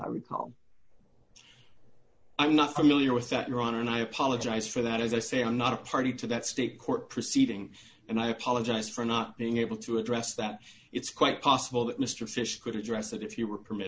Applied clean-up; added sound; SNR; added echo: none; none; none; none.